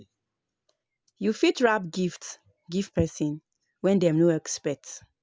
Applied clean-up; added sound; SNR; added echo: none; none; none; none.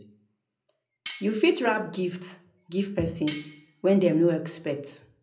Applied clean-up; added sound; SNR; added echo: none; Cutlery, silverware; 10 dB; reverberation time 0.4 s.